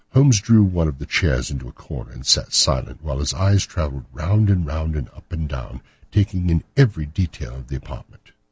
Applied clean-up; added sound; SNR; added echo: none; none; none; none.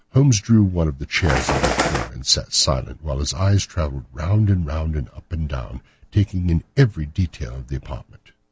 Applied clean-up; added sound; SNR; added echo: none; Bird; 1 dB; none.